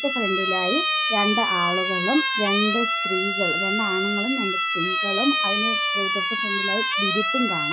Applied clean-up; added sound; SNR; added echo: classical method WPE with log-MMSE.